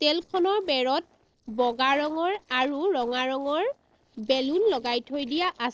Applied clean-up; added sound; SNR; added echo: neural separator model SepFormer DNS4.